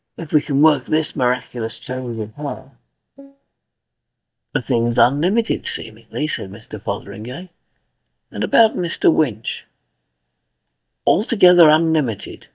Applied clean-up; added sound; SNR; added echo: neural mask model DeepFilterNet 3.